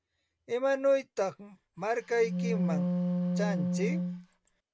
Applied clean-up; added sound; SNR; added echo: none; Wind instrument, woodwind instrument; -1 dB; none.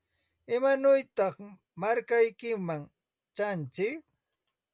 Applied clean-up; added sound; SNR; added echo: none; none; none; none.